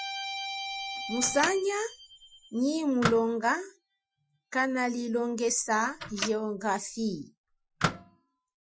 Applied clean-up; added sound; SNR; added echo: classical method Wiener filter.